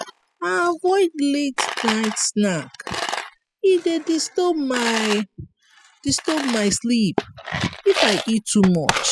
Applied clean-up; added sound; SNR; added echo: classical method spectral subtraction.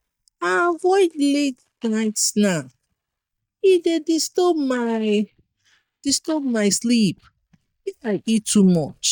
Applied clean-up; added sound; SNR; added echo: neural mask model DeepFilterNet 3.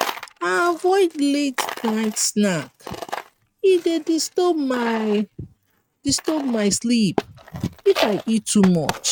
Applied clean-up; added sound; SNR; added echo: neural mask model RNNoise.